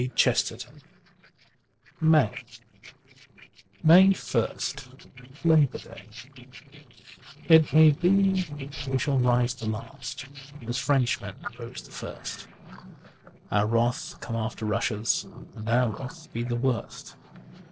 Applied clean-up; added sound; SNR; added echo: neural separator model SepFormer DNS4.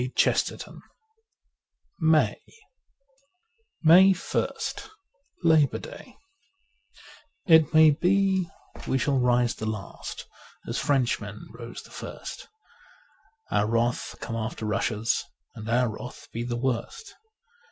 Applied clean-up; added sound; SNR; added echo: none; none; none; none.